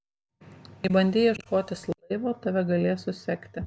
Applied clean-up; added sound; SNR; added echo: none; none; none; none.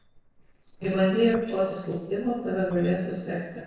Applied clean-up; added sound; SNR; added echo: neural separator model SepFormer DNS4.